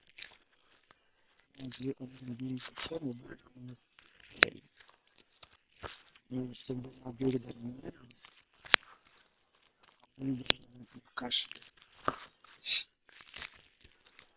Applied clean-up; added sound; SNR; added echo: neural separator model SepFormer WHAM!.